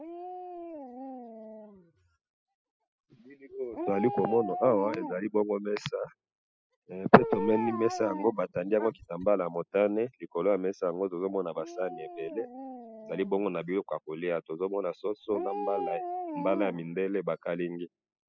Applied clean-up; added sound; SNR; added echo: classical method spectral subtraction.